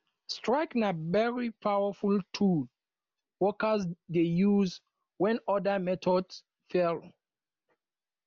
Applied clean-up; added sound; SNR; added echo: none; none; none; none.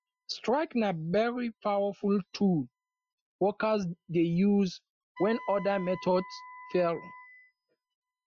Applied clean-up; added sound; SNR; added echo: classical method Wiener filter.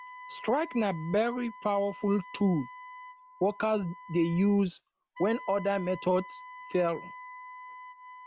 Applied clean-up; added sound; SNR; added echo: none; Wind instrument, woodwind instrument; 16 dB; none.